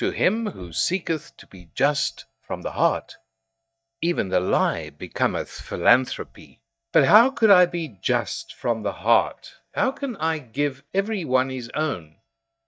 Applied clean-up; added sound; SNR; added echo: neural mask model DeepFilterNet 3.